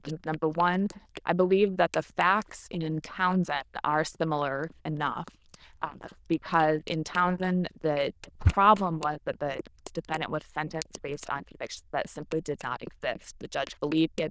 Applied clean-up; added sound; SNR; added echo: neural diffusion model UNIVERSE++.